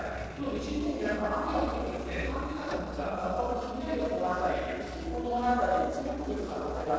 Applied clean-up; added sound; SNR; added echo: neural separator model SepFormer DNS4.